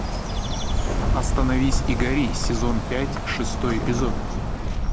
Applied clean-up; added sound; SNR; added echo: none; Bird; -4 dB; none.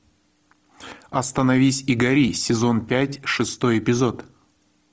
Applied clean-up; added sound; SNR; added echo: none; none; none; none.